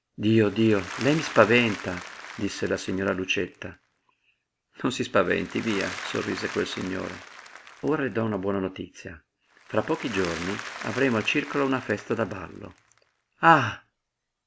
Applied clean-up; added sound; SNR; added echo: none; Applause / Crowd; 14 dB; none.